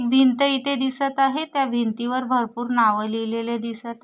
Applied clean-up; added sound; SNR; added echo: none; none; none; none.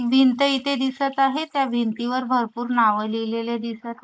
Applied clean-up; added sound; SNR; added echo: neural mask model Resemble Enhance denoiser.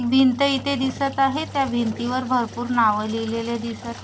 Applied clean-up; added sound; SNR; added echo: none; Engine; 15 dB; none.